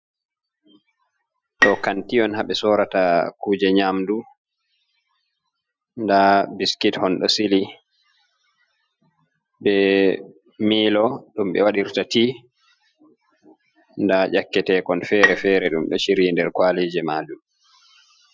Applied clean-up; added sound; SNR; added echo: classical method Wiener filter.